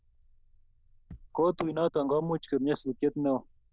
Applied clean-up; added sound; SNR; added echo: neural diffusion model UNIVERSE++.